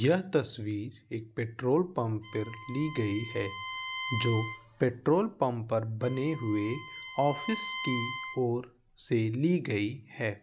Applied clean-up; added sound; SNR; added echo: none; Bowed string instrument; 9 dB; none.